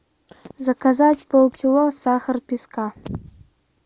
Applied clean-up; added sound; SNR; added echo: none; none; none; none.